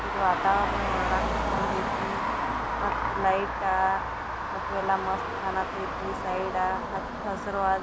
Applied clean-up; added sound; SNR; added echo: none; Traffic noise, roadway noise; 0 dB; none.